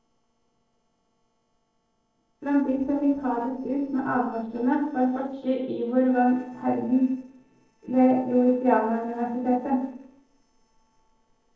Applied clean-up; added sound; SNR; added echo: neural separator model SepFormer DNS4.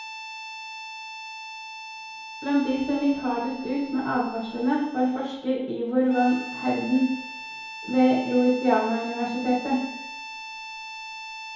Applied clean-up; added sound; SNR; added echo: none; Harmonica; 12 dB; reverberation time 2.0 s.